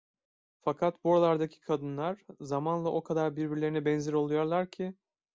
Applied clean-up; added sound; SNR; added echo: none; none; none; none.